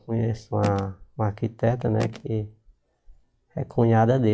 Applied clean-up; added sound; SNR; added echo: classical method log-MMSE.